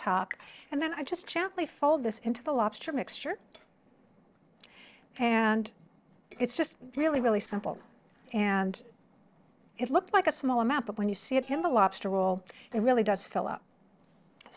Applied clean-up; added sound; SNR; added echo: neural separator model SepFormer DNS4.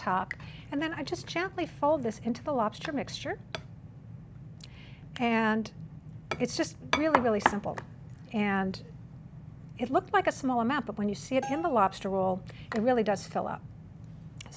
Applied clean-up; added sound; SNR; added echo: none; Bell; 15 dB; none.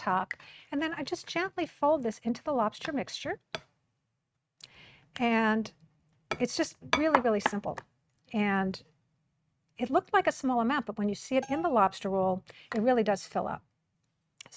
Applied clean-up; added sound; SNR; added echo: neural mask model RNNoise.